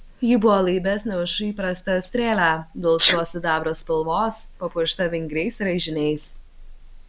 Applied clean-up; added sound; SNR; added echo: none; Sneeze; 11 dB; none.